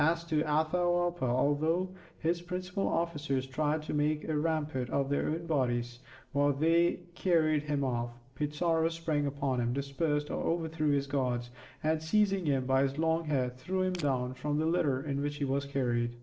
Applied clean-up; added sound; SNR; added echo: neural separator model SepFormer DNS4.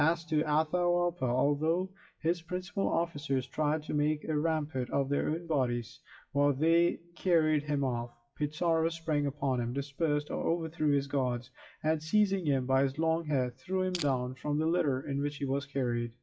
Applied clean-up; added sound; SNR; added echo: classical method WPE with log-MMSE.